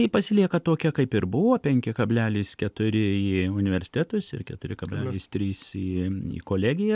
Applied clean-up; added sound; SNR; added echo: none; none; none; none.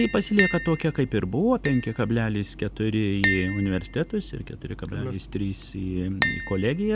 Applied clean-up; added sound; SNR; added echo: none; Tap; 6 dB; none.